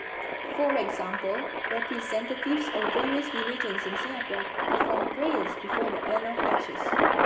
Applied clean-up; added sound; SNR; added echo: none; Engine; -3 dB; reverberation time 0.8 s.